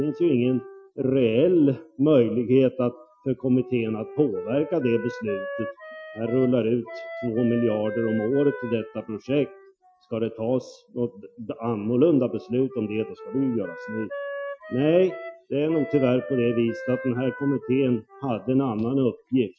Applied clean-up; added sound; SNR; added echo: classical method Wiener filter.